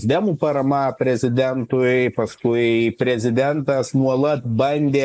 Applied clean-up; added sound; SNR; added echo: neural mask model Resemble Enhance denoiser.